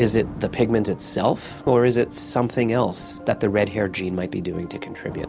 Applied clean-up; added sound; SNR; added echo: none; Thunder / Rain + Piano; 15 dB; none.